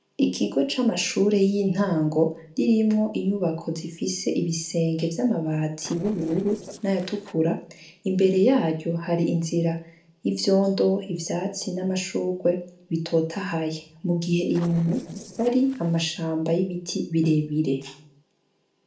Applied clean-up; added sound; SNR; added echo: neural separator model SepFormer DNS4.